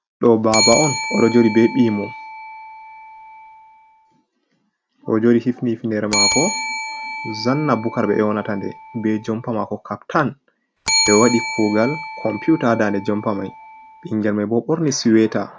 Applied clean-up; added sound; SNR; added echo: none; Bell; 6 dB; none.